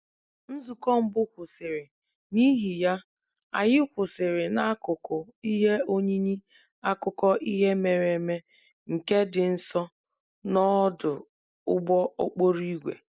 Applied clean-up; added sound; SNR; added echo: none; none; none; none.